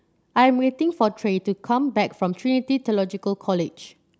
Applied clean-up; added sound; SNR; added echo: none; none; none; none.